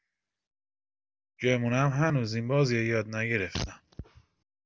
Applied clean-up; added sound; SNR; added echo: none; Fart; 11 dB; none.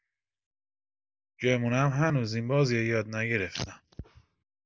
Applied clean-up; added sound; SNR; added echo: neural mask model Resemble Enhance denoiser.